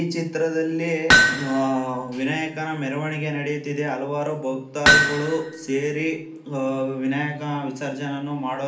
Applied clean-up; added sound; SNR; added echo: none; Hammer; -4 dB; reverberation time 0.4 s.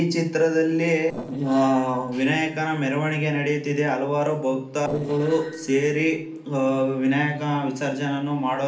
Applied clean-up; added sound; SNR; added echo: neural separator model SepFormer DNS4.